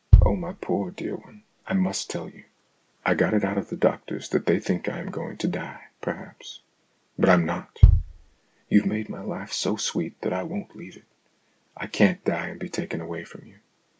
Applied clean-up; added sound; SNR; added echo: none; Bass drum; -5 dB; none.